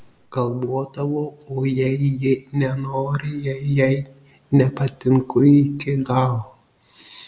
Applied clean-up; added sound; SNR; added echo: none; none; none; none.